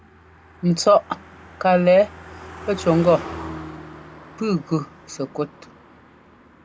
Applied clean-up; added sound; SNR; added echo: none; Car passing by; 16 dB; none.